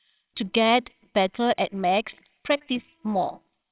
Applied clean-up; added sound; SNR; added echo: neural separator model SepFormer WHAMR!.